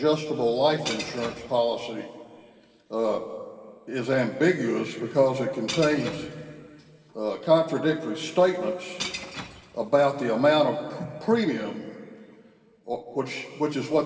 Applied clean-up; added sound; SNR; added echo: none; Shatter / Crushing; 14 dB; reverberation time 2.6 s.